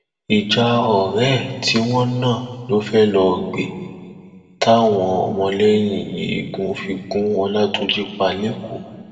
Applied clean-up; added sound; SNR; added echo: none; none; none; reverberation time 1.7 s.